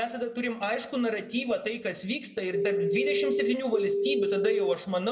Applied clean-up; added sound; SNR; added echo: none; Telephone; -4 dB; reverberation time 0.8 s.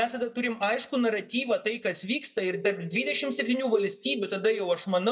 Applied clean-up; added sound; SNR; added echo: neural mask model DeepFilterNet 3.